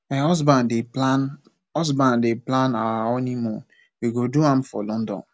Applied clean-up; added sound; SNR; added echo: none; none; none; none.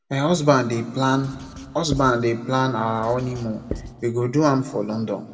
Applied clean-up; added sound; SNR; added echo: none; Writing; 15 dB; reverberation time 1.6 s.